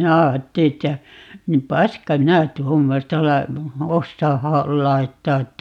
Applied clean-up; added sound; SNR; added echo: none; none; none; none.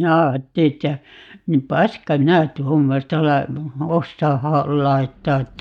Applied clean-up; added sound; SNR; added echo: neural mask model DeepFilterNet 3.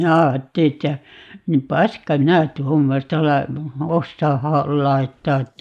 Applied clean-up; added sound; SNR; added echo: neural mask model Resemble Enhance denoiser.